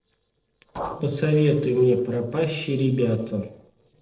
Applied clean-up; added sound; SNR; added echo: neural separator model SepFormer DNS4.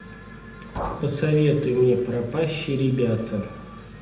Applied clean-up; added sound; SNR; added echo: none; Liquid; 14 dB; reverberation time 0.8 s.